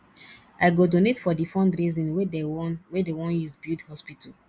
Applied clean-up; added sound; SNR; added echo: none; none; none; none.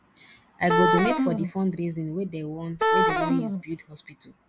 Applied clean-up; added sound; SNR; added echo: none; Wind instrument, woodwind instrument; -4 dB; none.